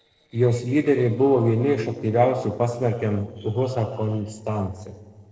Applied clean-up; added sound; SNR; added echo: neural separator model SepFormer DNS4.